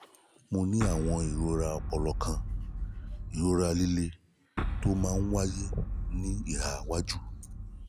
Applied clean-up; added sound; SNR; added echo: none; Boom; 2 dB; none.